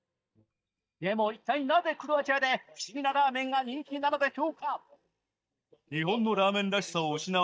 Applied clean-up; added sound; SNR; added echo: neural mask model DeepFilterNet 3.